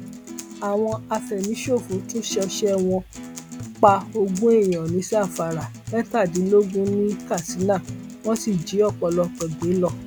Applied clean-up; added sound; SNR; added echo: none; Acoustic guitar; 13 dB; none.